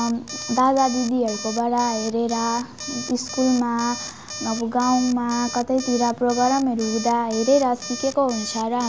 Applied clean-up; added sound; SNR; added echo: none; Alarm; 12 dB; none.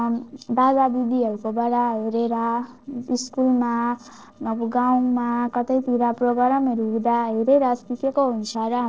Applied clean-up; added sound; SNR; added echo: neural separator model SepFormer DNS4.